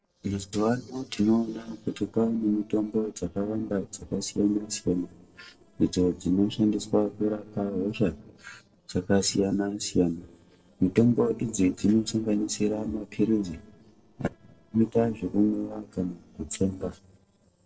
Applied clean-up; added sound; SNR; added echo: neural separator model SepFormer DNS4.